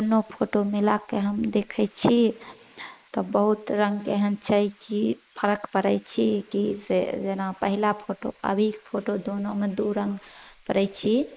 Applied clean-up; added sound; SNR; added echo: neural mask model Resemble Enhance denoiser.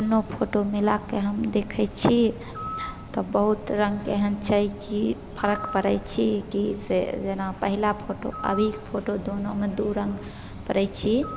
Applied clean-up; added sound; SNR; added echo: none; Bird; 12 dB; none.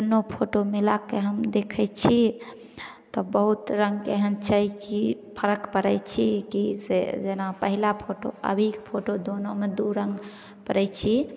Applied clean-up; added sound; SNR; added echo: none; none; none; none.